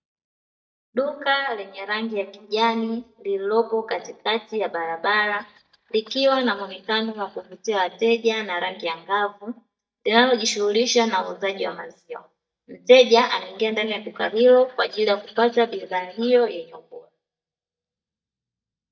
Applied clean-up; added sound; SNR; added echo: neural mask model DeepFilterNet 3.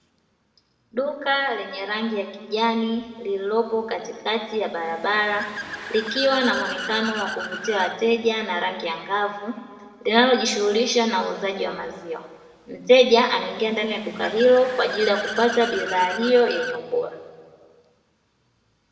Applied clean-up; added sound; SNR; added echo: none; Accelerating, revving, vroom / Car; 14 dB; reverberation time 1.5 s.